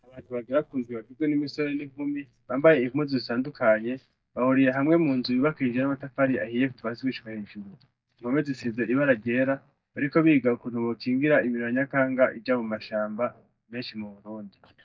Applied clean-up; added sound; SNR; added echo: neural mask model DeepFilterNet 3.